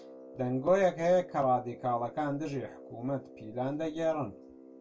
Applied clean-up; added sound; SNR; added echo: none; Brass instrument; 18 dB; reverberation time 0.1 s.